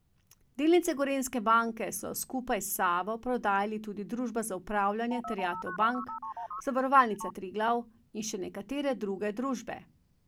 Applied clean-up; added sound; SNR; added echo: none; Telephone; 9 dB; none.